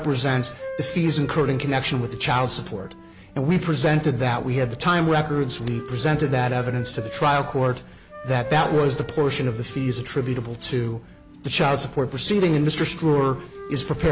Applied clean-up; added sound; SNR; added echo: none; Wind instrument, woodwind instrument; 16 dB; none.